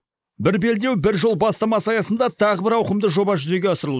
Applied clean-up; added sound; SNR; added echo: neural mask model Resemble Enhance denoiser.